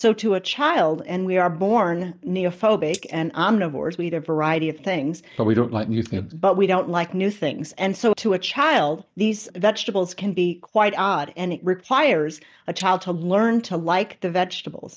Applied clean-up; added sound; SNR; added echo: neural mask model DeepFilterNet 3.